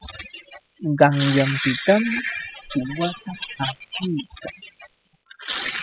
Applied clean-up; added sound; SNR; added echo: classical method spectral subtraction.